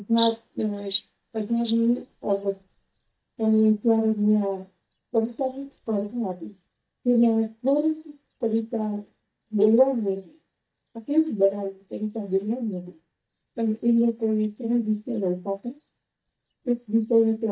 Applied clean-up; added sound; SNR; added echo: neural mask model DeepFilterNet 3.